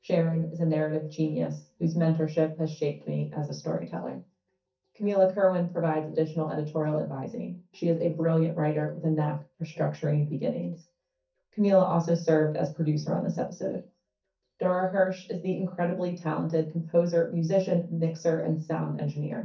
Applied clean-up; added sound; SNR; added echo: neural mask model DeepFilterNet 3.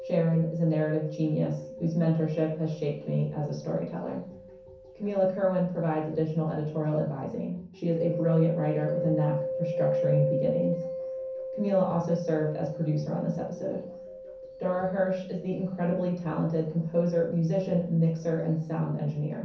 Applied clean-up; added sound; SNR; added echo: none; Mallet percussion; 8 dB; reverberation time 0.6 s.